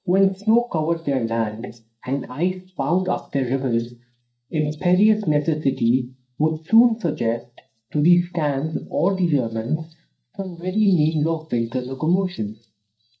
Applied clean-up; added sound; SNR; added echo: neural mask model DeepFilterNet 3.